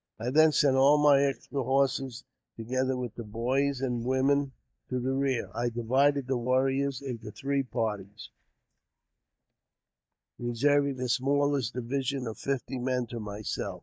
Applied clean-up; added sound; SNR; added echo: neural mask model DeepFilterNet 3.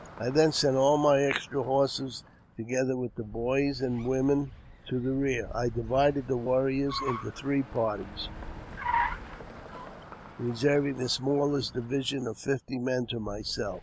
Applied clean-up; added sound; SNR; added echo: none; Car; 12 dB; none.